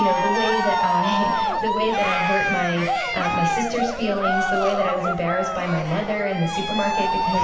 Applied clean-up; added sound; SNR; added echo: none; Cheering; -1 dB; reverberation time 1.0 s.